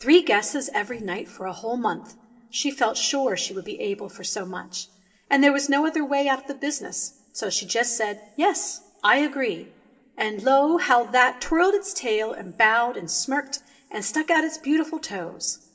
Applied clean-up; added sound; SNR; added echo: none; none; none; reverberation time 1.1 s.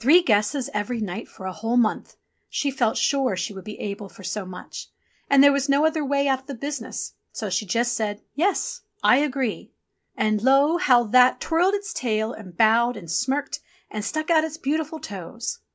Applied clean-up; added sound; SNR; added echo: none; none; none; none.